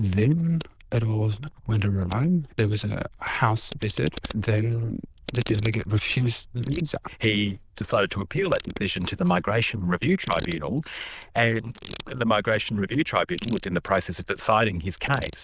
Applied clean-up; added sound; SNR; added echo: neural diffusion model UNIVERSE++.